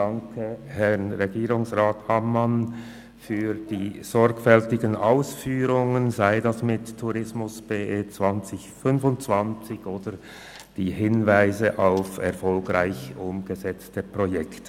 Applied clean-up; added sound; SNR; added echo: none; none; none; none.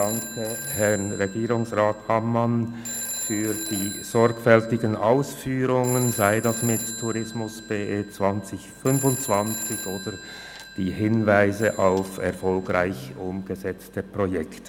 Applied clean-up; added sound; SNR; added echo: none; Telephone; 12 dB; none.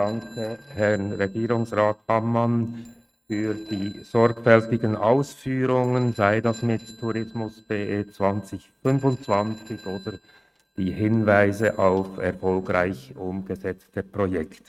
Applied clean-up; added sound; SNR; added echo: neural mask model RNNoise.